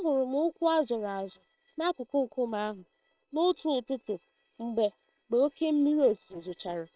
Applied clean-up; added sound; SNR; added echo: neural separator model SepFormer WHAM!.